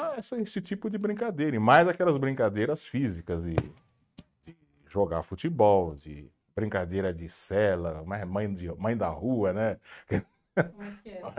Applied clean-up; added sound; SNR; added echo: neural mask model RNNoise.